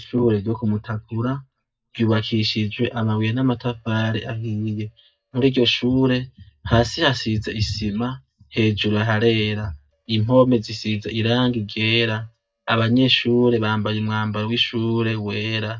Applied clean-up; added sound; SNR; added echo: neural mask model DeepFilterNet 3.